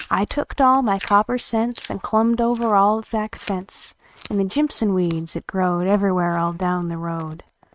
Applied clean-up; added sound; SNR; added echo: neural mask model RNNoise.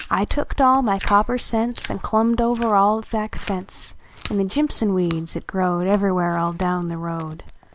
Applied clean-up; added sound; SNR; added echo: none; Chewing, mastication; 18 dB; none.